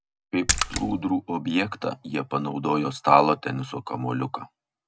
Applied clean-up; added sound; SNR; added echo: none; Splash, splatter; 2 dB; none.